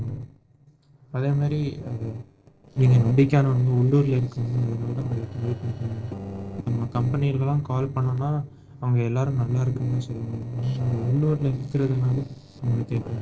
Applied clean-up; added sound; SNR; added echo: neural separator model SepFormer DNS4.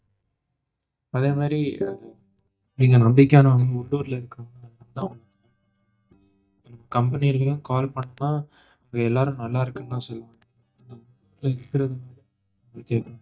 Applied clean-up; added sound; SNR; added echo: neural mask model DeepFilterNet 3.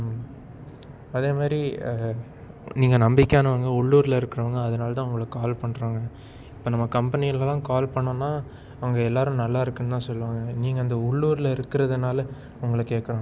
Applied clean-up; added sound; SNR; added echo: none; none; none; none.